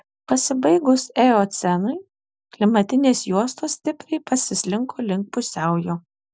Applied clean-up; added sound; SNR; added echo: none; none; none; none.